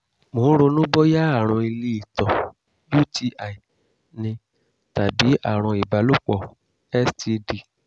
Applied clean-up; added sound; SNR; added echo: none; none; none; none.